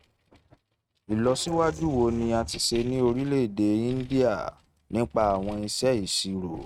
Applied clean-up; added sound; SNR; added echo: neural mask model RNNoise.